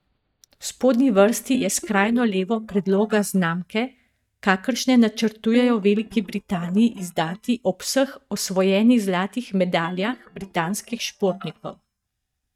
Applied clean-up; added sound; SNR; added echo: neural mask model DeepFilterNet 3.